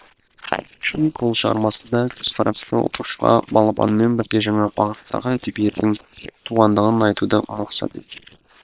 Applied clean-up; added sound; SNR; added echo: neural separator model SepFormer WHAM!.